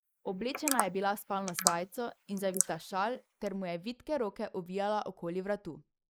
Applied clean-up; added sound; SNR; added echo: neural mask model Resemble Enhance denoiser.